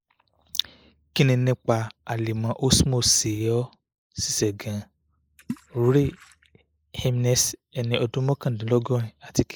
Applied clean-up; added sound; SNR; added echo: neural mask model Resemble Enhance denoiser.